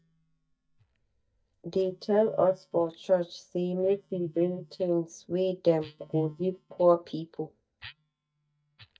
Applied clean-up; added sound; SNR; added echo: neural mask model DeepFilterNet 3.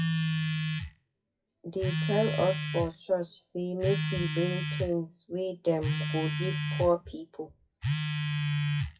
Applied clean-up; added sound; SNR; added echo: classical method WPE with log-MMSE.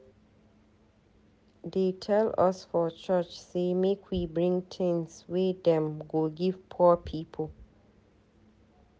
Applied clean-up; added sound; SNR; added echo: none; none; none; none.